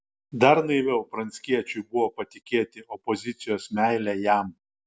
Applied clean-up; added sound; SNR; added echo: none; none; none; none.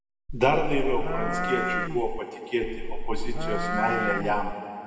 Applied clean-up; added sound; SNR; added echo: none; Livestock, farm animals, working animals; -1 dB; reverberation time 2.4 s.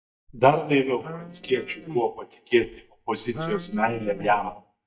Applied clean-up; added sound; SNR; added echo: neural mask model DeepFilterNet 3.